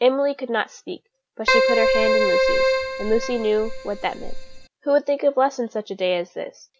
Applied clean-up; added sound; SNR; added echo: none; Keyboard (musical); -3 dB; none.